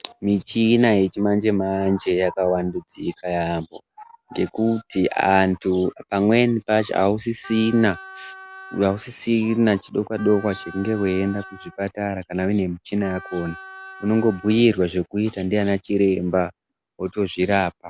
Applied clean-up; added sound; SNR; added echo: none; Wind instrument, woodwind instrument; 19 dB; none.